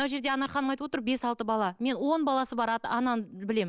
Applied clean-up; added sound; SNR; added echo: none; none; none; none.